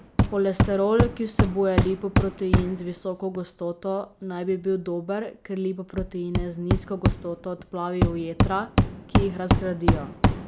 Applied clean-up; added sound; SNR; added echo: none; Hammer; -2 dB; none.